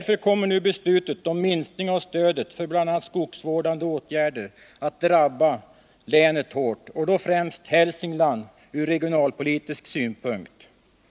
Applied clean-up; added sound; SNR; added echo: none; none; none; none.